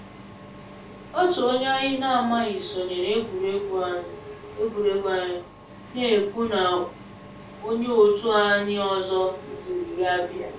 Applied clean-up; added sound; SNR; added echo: none; Engine / Mechanisms; 16 dB; reverberation time 0.3 s.